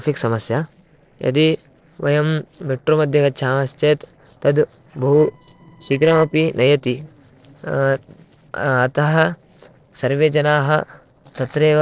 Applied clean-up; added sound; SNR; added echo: neural separator model SepFormer DNS4.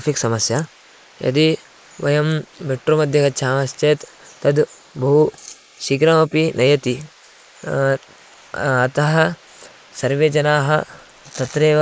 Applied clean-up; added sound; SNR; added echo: neural mask model Resemble Enhance denoiser.